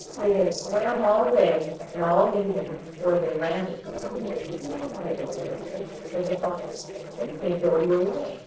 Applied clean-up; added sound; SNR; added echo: neural separator model SepFormer DNS4.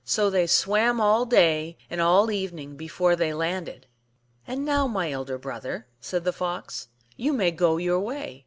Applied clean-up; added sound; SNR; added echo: none; none; none; none.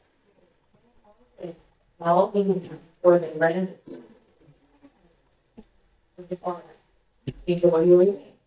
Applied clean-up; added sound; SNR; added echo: neural mask model DeepFilterNet 3.